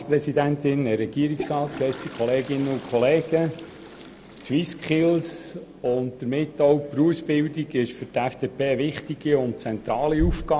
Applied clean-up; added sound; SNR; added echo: none; Toilet flush; 15 dB; none.